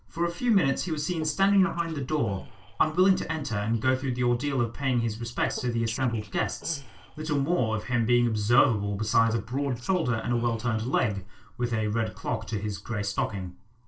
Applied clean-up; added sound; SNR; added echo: neural separator model SepFormer DNS4.